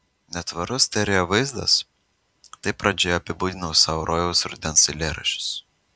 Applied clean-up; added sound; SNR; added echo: none; none; none; none.